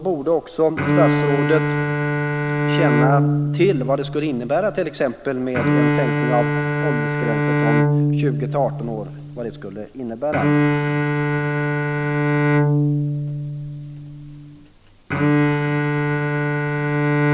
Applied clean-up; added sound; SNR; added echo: none; Bowed string instrument; -5 dB; none.